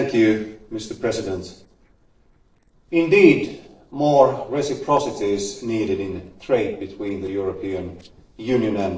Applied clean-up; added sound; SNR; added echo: neural separator model SepFormer DNS4.